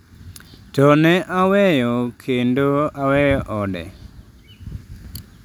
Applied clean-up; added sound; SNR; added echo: none; none; none; none.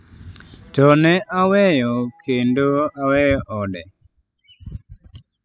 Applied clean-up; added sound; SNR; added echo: classical method spectral subtraction.